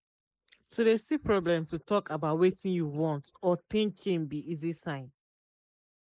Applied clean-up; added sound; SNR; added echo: neural mask model Resemble Enhance denoiser.